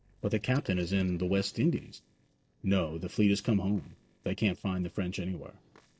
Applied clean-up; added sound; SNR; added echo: neural separator model SepFormer DNS4.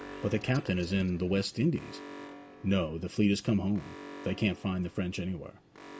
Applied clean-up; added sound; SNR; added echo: none; Alarm; 17 dB; none.